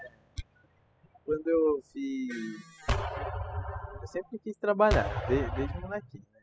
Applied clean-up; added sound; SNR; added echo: classical method spectral subtraction.